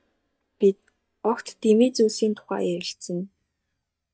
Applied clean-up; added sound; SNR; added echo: neural mask model DeepFilterNet 3.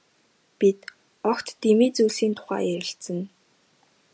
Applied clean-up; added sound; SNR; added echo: none; none; none; none.